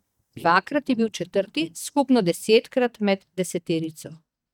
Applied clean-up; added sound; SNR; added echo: neural mask model DeepFilterNet 3.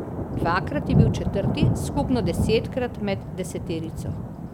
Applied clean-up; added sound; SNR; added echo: none; Thunder; -3 dB; none.